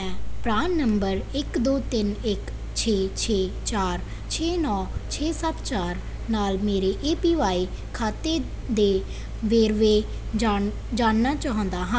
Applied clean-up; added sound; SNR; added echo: none; none; none; none.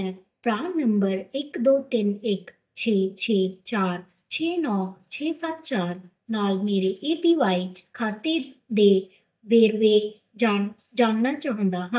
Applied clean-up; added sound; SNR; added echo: neural mask model DeepFilterNet 3.